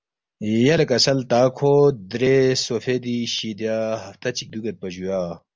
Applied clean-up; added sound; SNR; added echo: none; none; none; none.